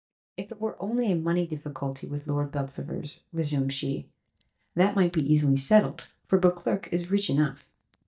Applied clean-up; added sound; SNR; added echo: neural mask model DeepFilterNet 3.